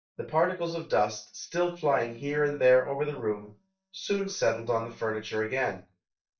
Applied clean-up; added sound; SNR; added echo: neural mask model DeepFilterNet 3.